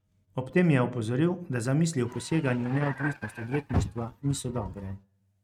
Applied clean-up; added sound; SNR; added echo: neural mask model RNNoise.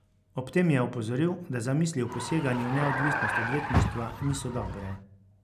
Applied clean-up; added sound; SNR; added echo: none; Vehicle; 1 dB; none.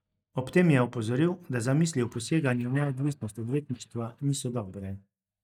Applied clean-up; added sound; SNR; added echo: neural mask model DeepFilterNet 3.